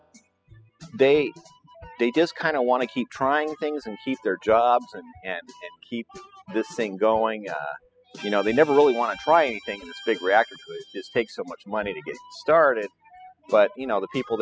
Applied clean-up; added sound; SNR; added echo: classical method spectral subtraction.